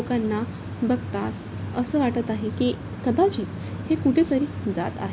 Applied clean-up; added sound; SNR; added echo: none; none; none; none.